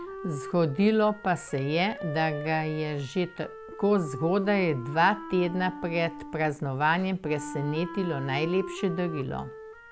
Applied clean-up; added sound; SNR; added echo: none; Wind instrument, woodwind instrument; 12 dB; none.